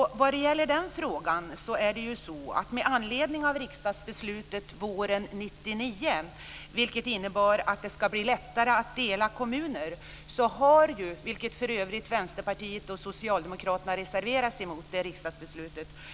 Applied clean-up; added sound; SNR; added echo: none; none; none; none.